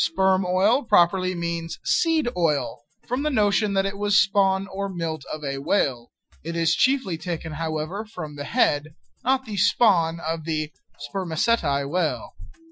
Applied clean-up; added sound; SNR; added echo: classical method Wiener filter.